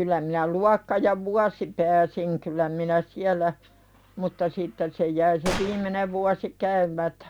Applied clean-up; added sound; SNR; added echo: none; Gunshot, gunfire; 11 dB; none.